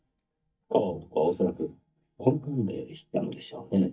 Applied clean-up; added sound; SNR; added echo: neural mask model DeepFilterNet 3.